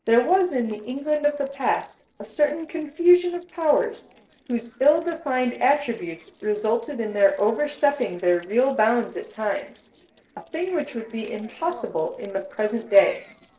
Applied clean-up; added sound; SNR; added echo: neural separator model SepFormer DNS4.